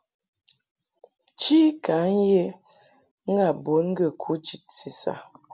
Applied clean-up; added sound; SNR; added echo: none; none; none; none.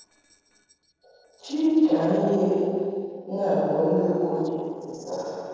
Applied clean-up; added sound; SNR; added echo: neural separator model SepFormer DNS4.